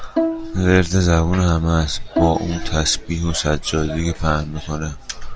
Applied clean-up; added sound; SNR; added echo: none; Bowed string instrument; 8 dB; none.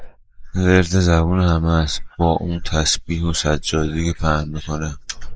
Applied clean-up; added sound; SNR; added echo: neural mask model Resemble Enhance denoiser.